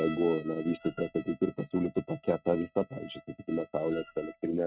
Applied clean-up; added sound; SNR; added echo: neural mask model RNNoise.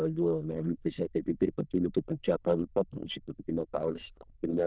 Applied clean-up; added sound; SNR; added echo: neural diffusion model UNIVERSE++.